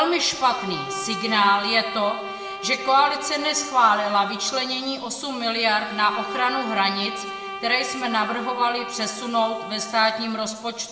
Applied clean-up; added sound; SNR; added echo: none; Bowed string instrument; 11 dB; reverberation time 1.7 s.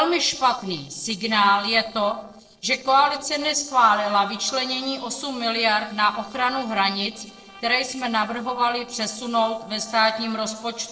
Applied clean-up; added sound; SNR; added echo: neural separator model SepFormer DNS4.